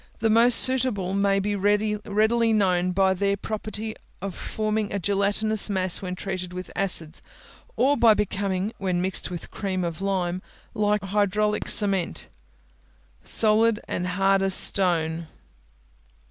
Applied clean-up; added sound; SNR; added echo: none; Fireworks; 19 dB; none.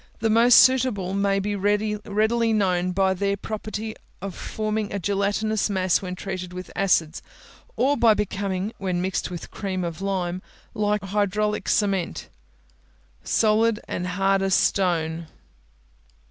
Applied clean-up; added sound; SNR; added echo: none; none; none; none.